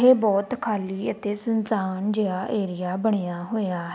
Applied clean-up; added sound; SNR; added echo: none; none; none; none.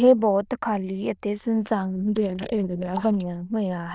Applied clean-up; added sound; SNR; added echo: neural diffusion model UNIVERSE++.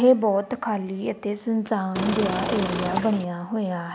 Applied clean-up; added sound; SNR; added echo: none; Engine / Car; 4 dB; none.